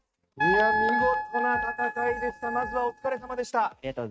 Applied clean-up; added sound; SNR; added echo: neural mask model RNNoise.